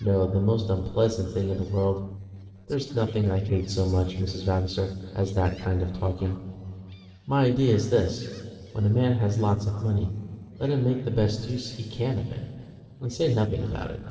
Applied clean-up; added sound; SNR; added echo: neural separator model SepFormer DNS4.